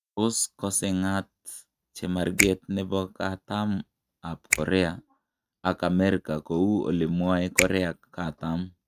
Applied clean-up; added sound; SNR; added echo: neural mask model RNNoise.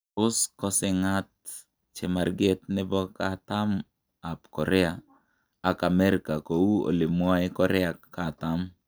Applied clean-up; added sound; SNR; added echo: none; none; none; none.